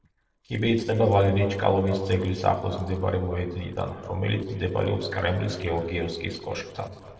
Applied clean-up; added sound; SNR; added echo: neural separator model SepFormer DNS4.